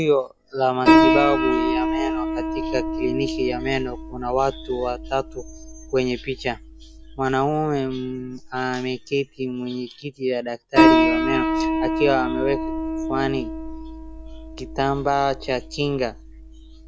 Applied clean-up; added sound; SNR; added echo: none; Piano; -1 dB; none.